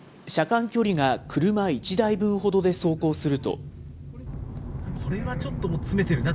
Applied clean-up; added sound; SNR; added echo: none; none; none; none.